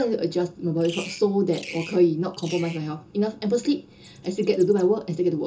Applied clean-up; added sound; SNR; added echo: none; Bird vocalization, bird call, bird song; 20 dB; reverberation time 0.2 s.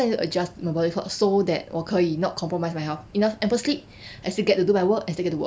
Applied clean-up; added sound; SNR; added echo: none; none; none; none.